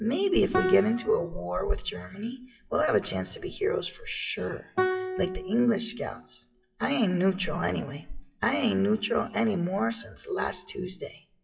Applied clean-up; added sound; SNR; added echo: classical method WPE with log-MMSE.